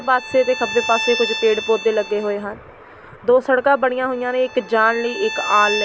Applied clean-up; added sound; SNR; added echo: none; Bowed string instrument; 10 dB; none.